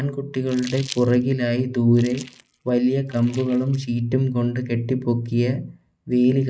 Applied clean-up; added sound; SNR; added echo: neural mask model RNNoise.